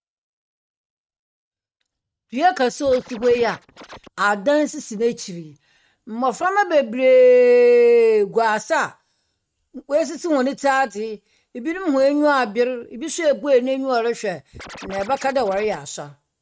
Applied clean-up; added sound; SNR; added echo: neural mask model RNNoise.